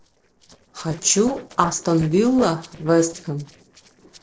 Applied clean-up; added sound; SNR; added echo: neural separator model SepFormer DNS4.